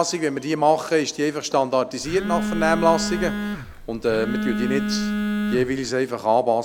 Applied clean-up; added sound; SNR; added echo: none; Telephone; 3 dB; none.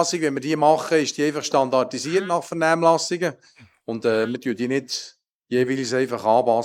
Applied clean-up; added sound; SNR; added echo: neural mask model Resemble Enhance denoiser.